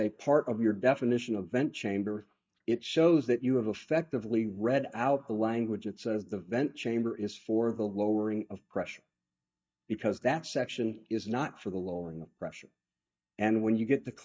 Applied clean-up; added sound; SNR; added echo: neural mask model DeepFilterNet 3.